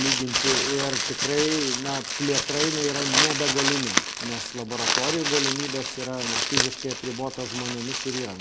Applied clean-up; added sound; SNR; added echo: none; Crumpling, crinkling; -2 dB; none.